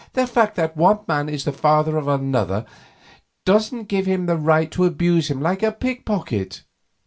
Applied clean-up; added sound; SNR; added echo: none; none; none; reverberation time 0.2 s.